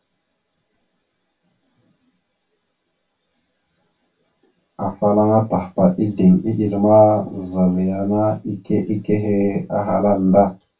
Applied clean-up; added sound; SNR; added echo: none; none; none; reverberation time 0.2 s.